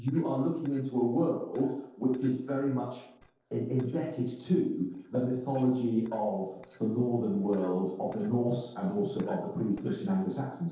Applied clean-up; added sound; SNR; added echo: neural separator model SepFormer DNS4.